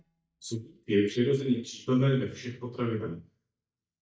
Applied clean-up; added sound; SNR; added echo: neural mask model DeepFilterNet 3.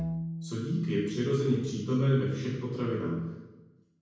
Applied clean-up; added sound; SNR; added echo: none; Bowed string instrument; 12 dB; reverberation time 1.1 s.